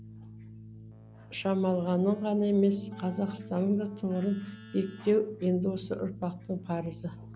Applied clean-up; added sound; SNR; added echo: none; Keyboard (musical); 16 dB; none.